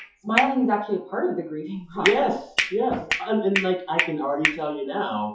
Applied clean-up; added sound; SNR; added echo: classical method WPE with log-MMSE.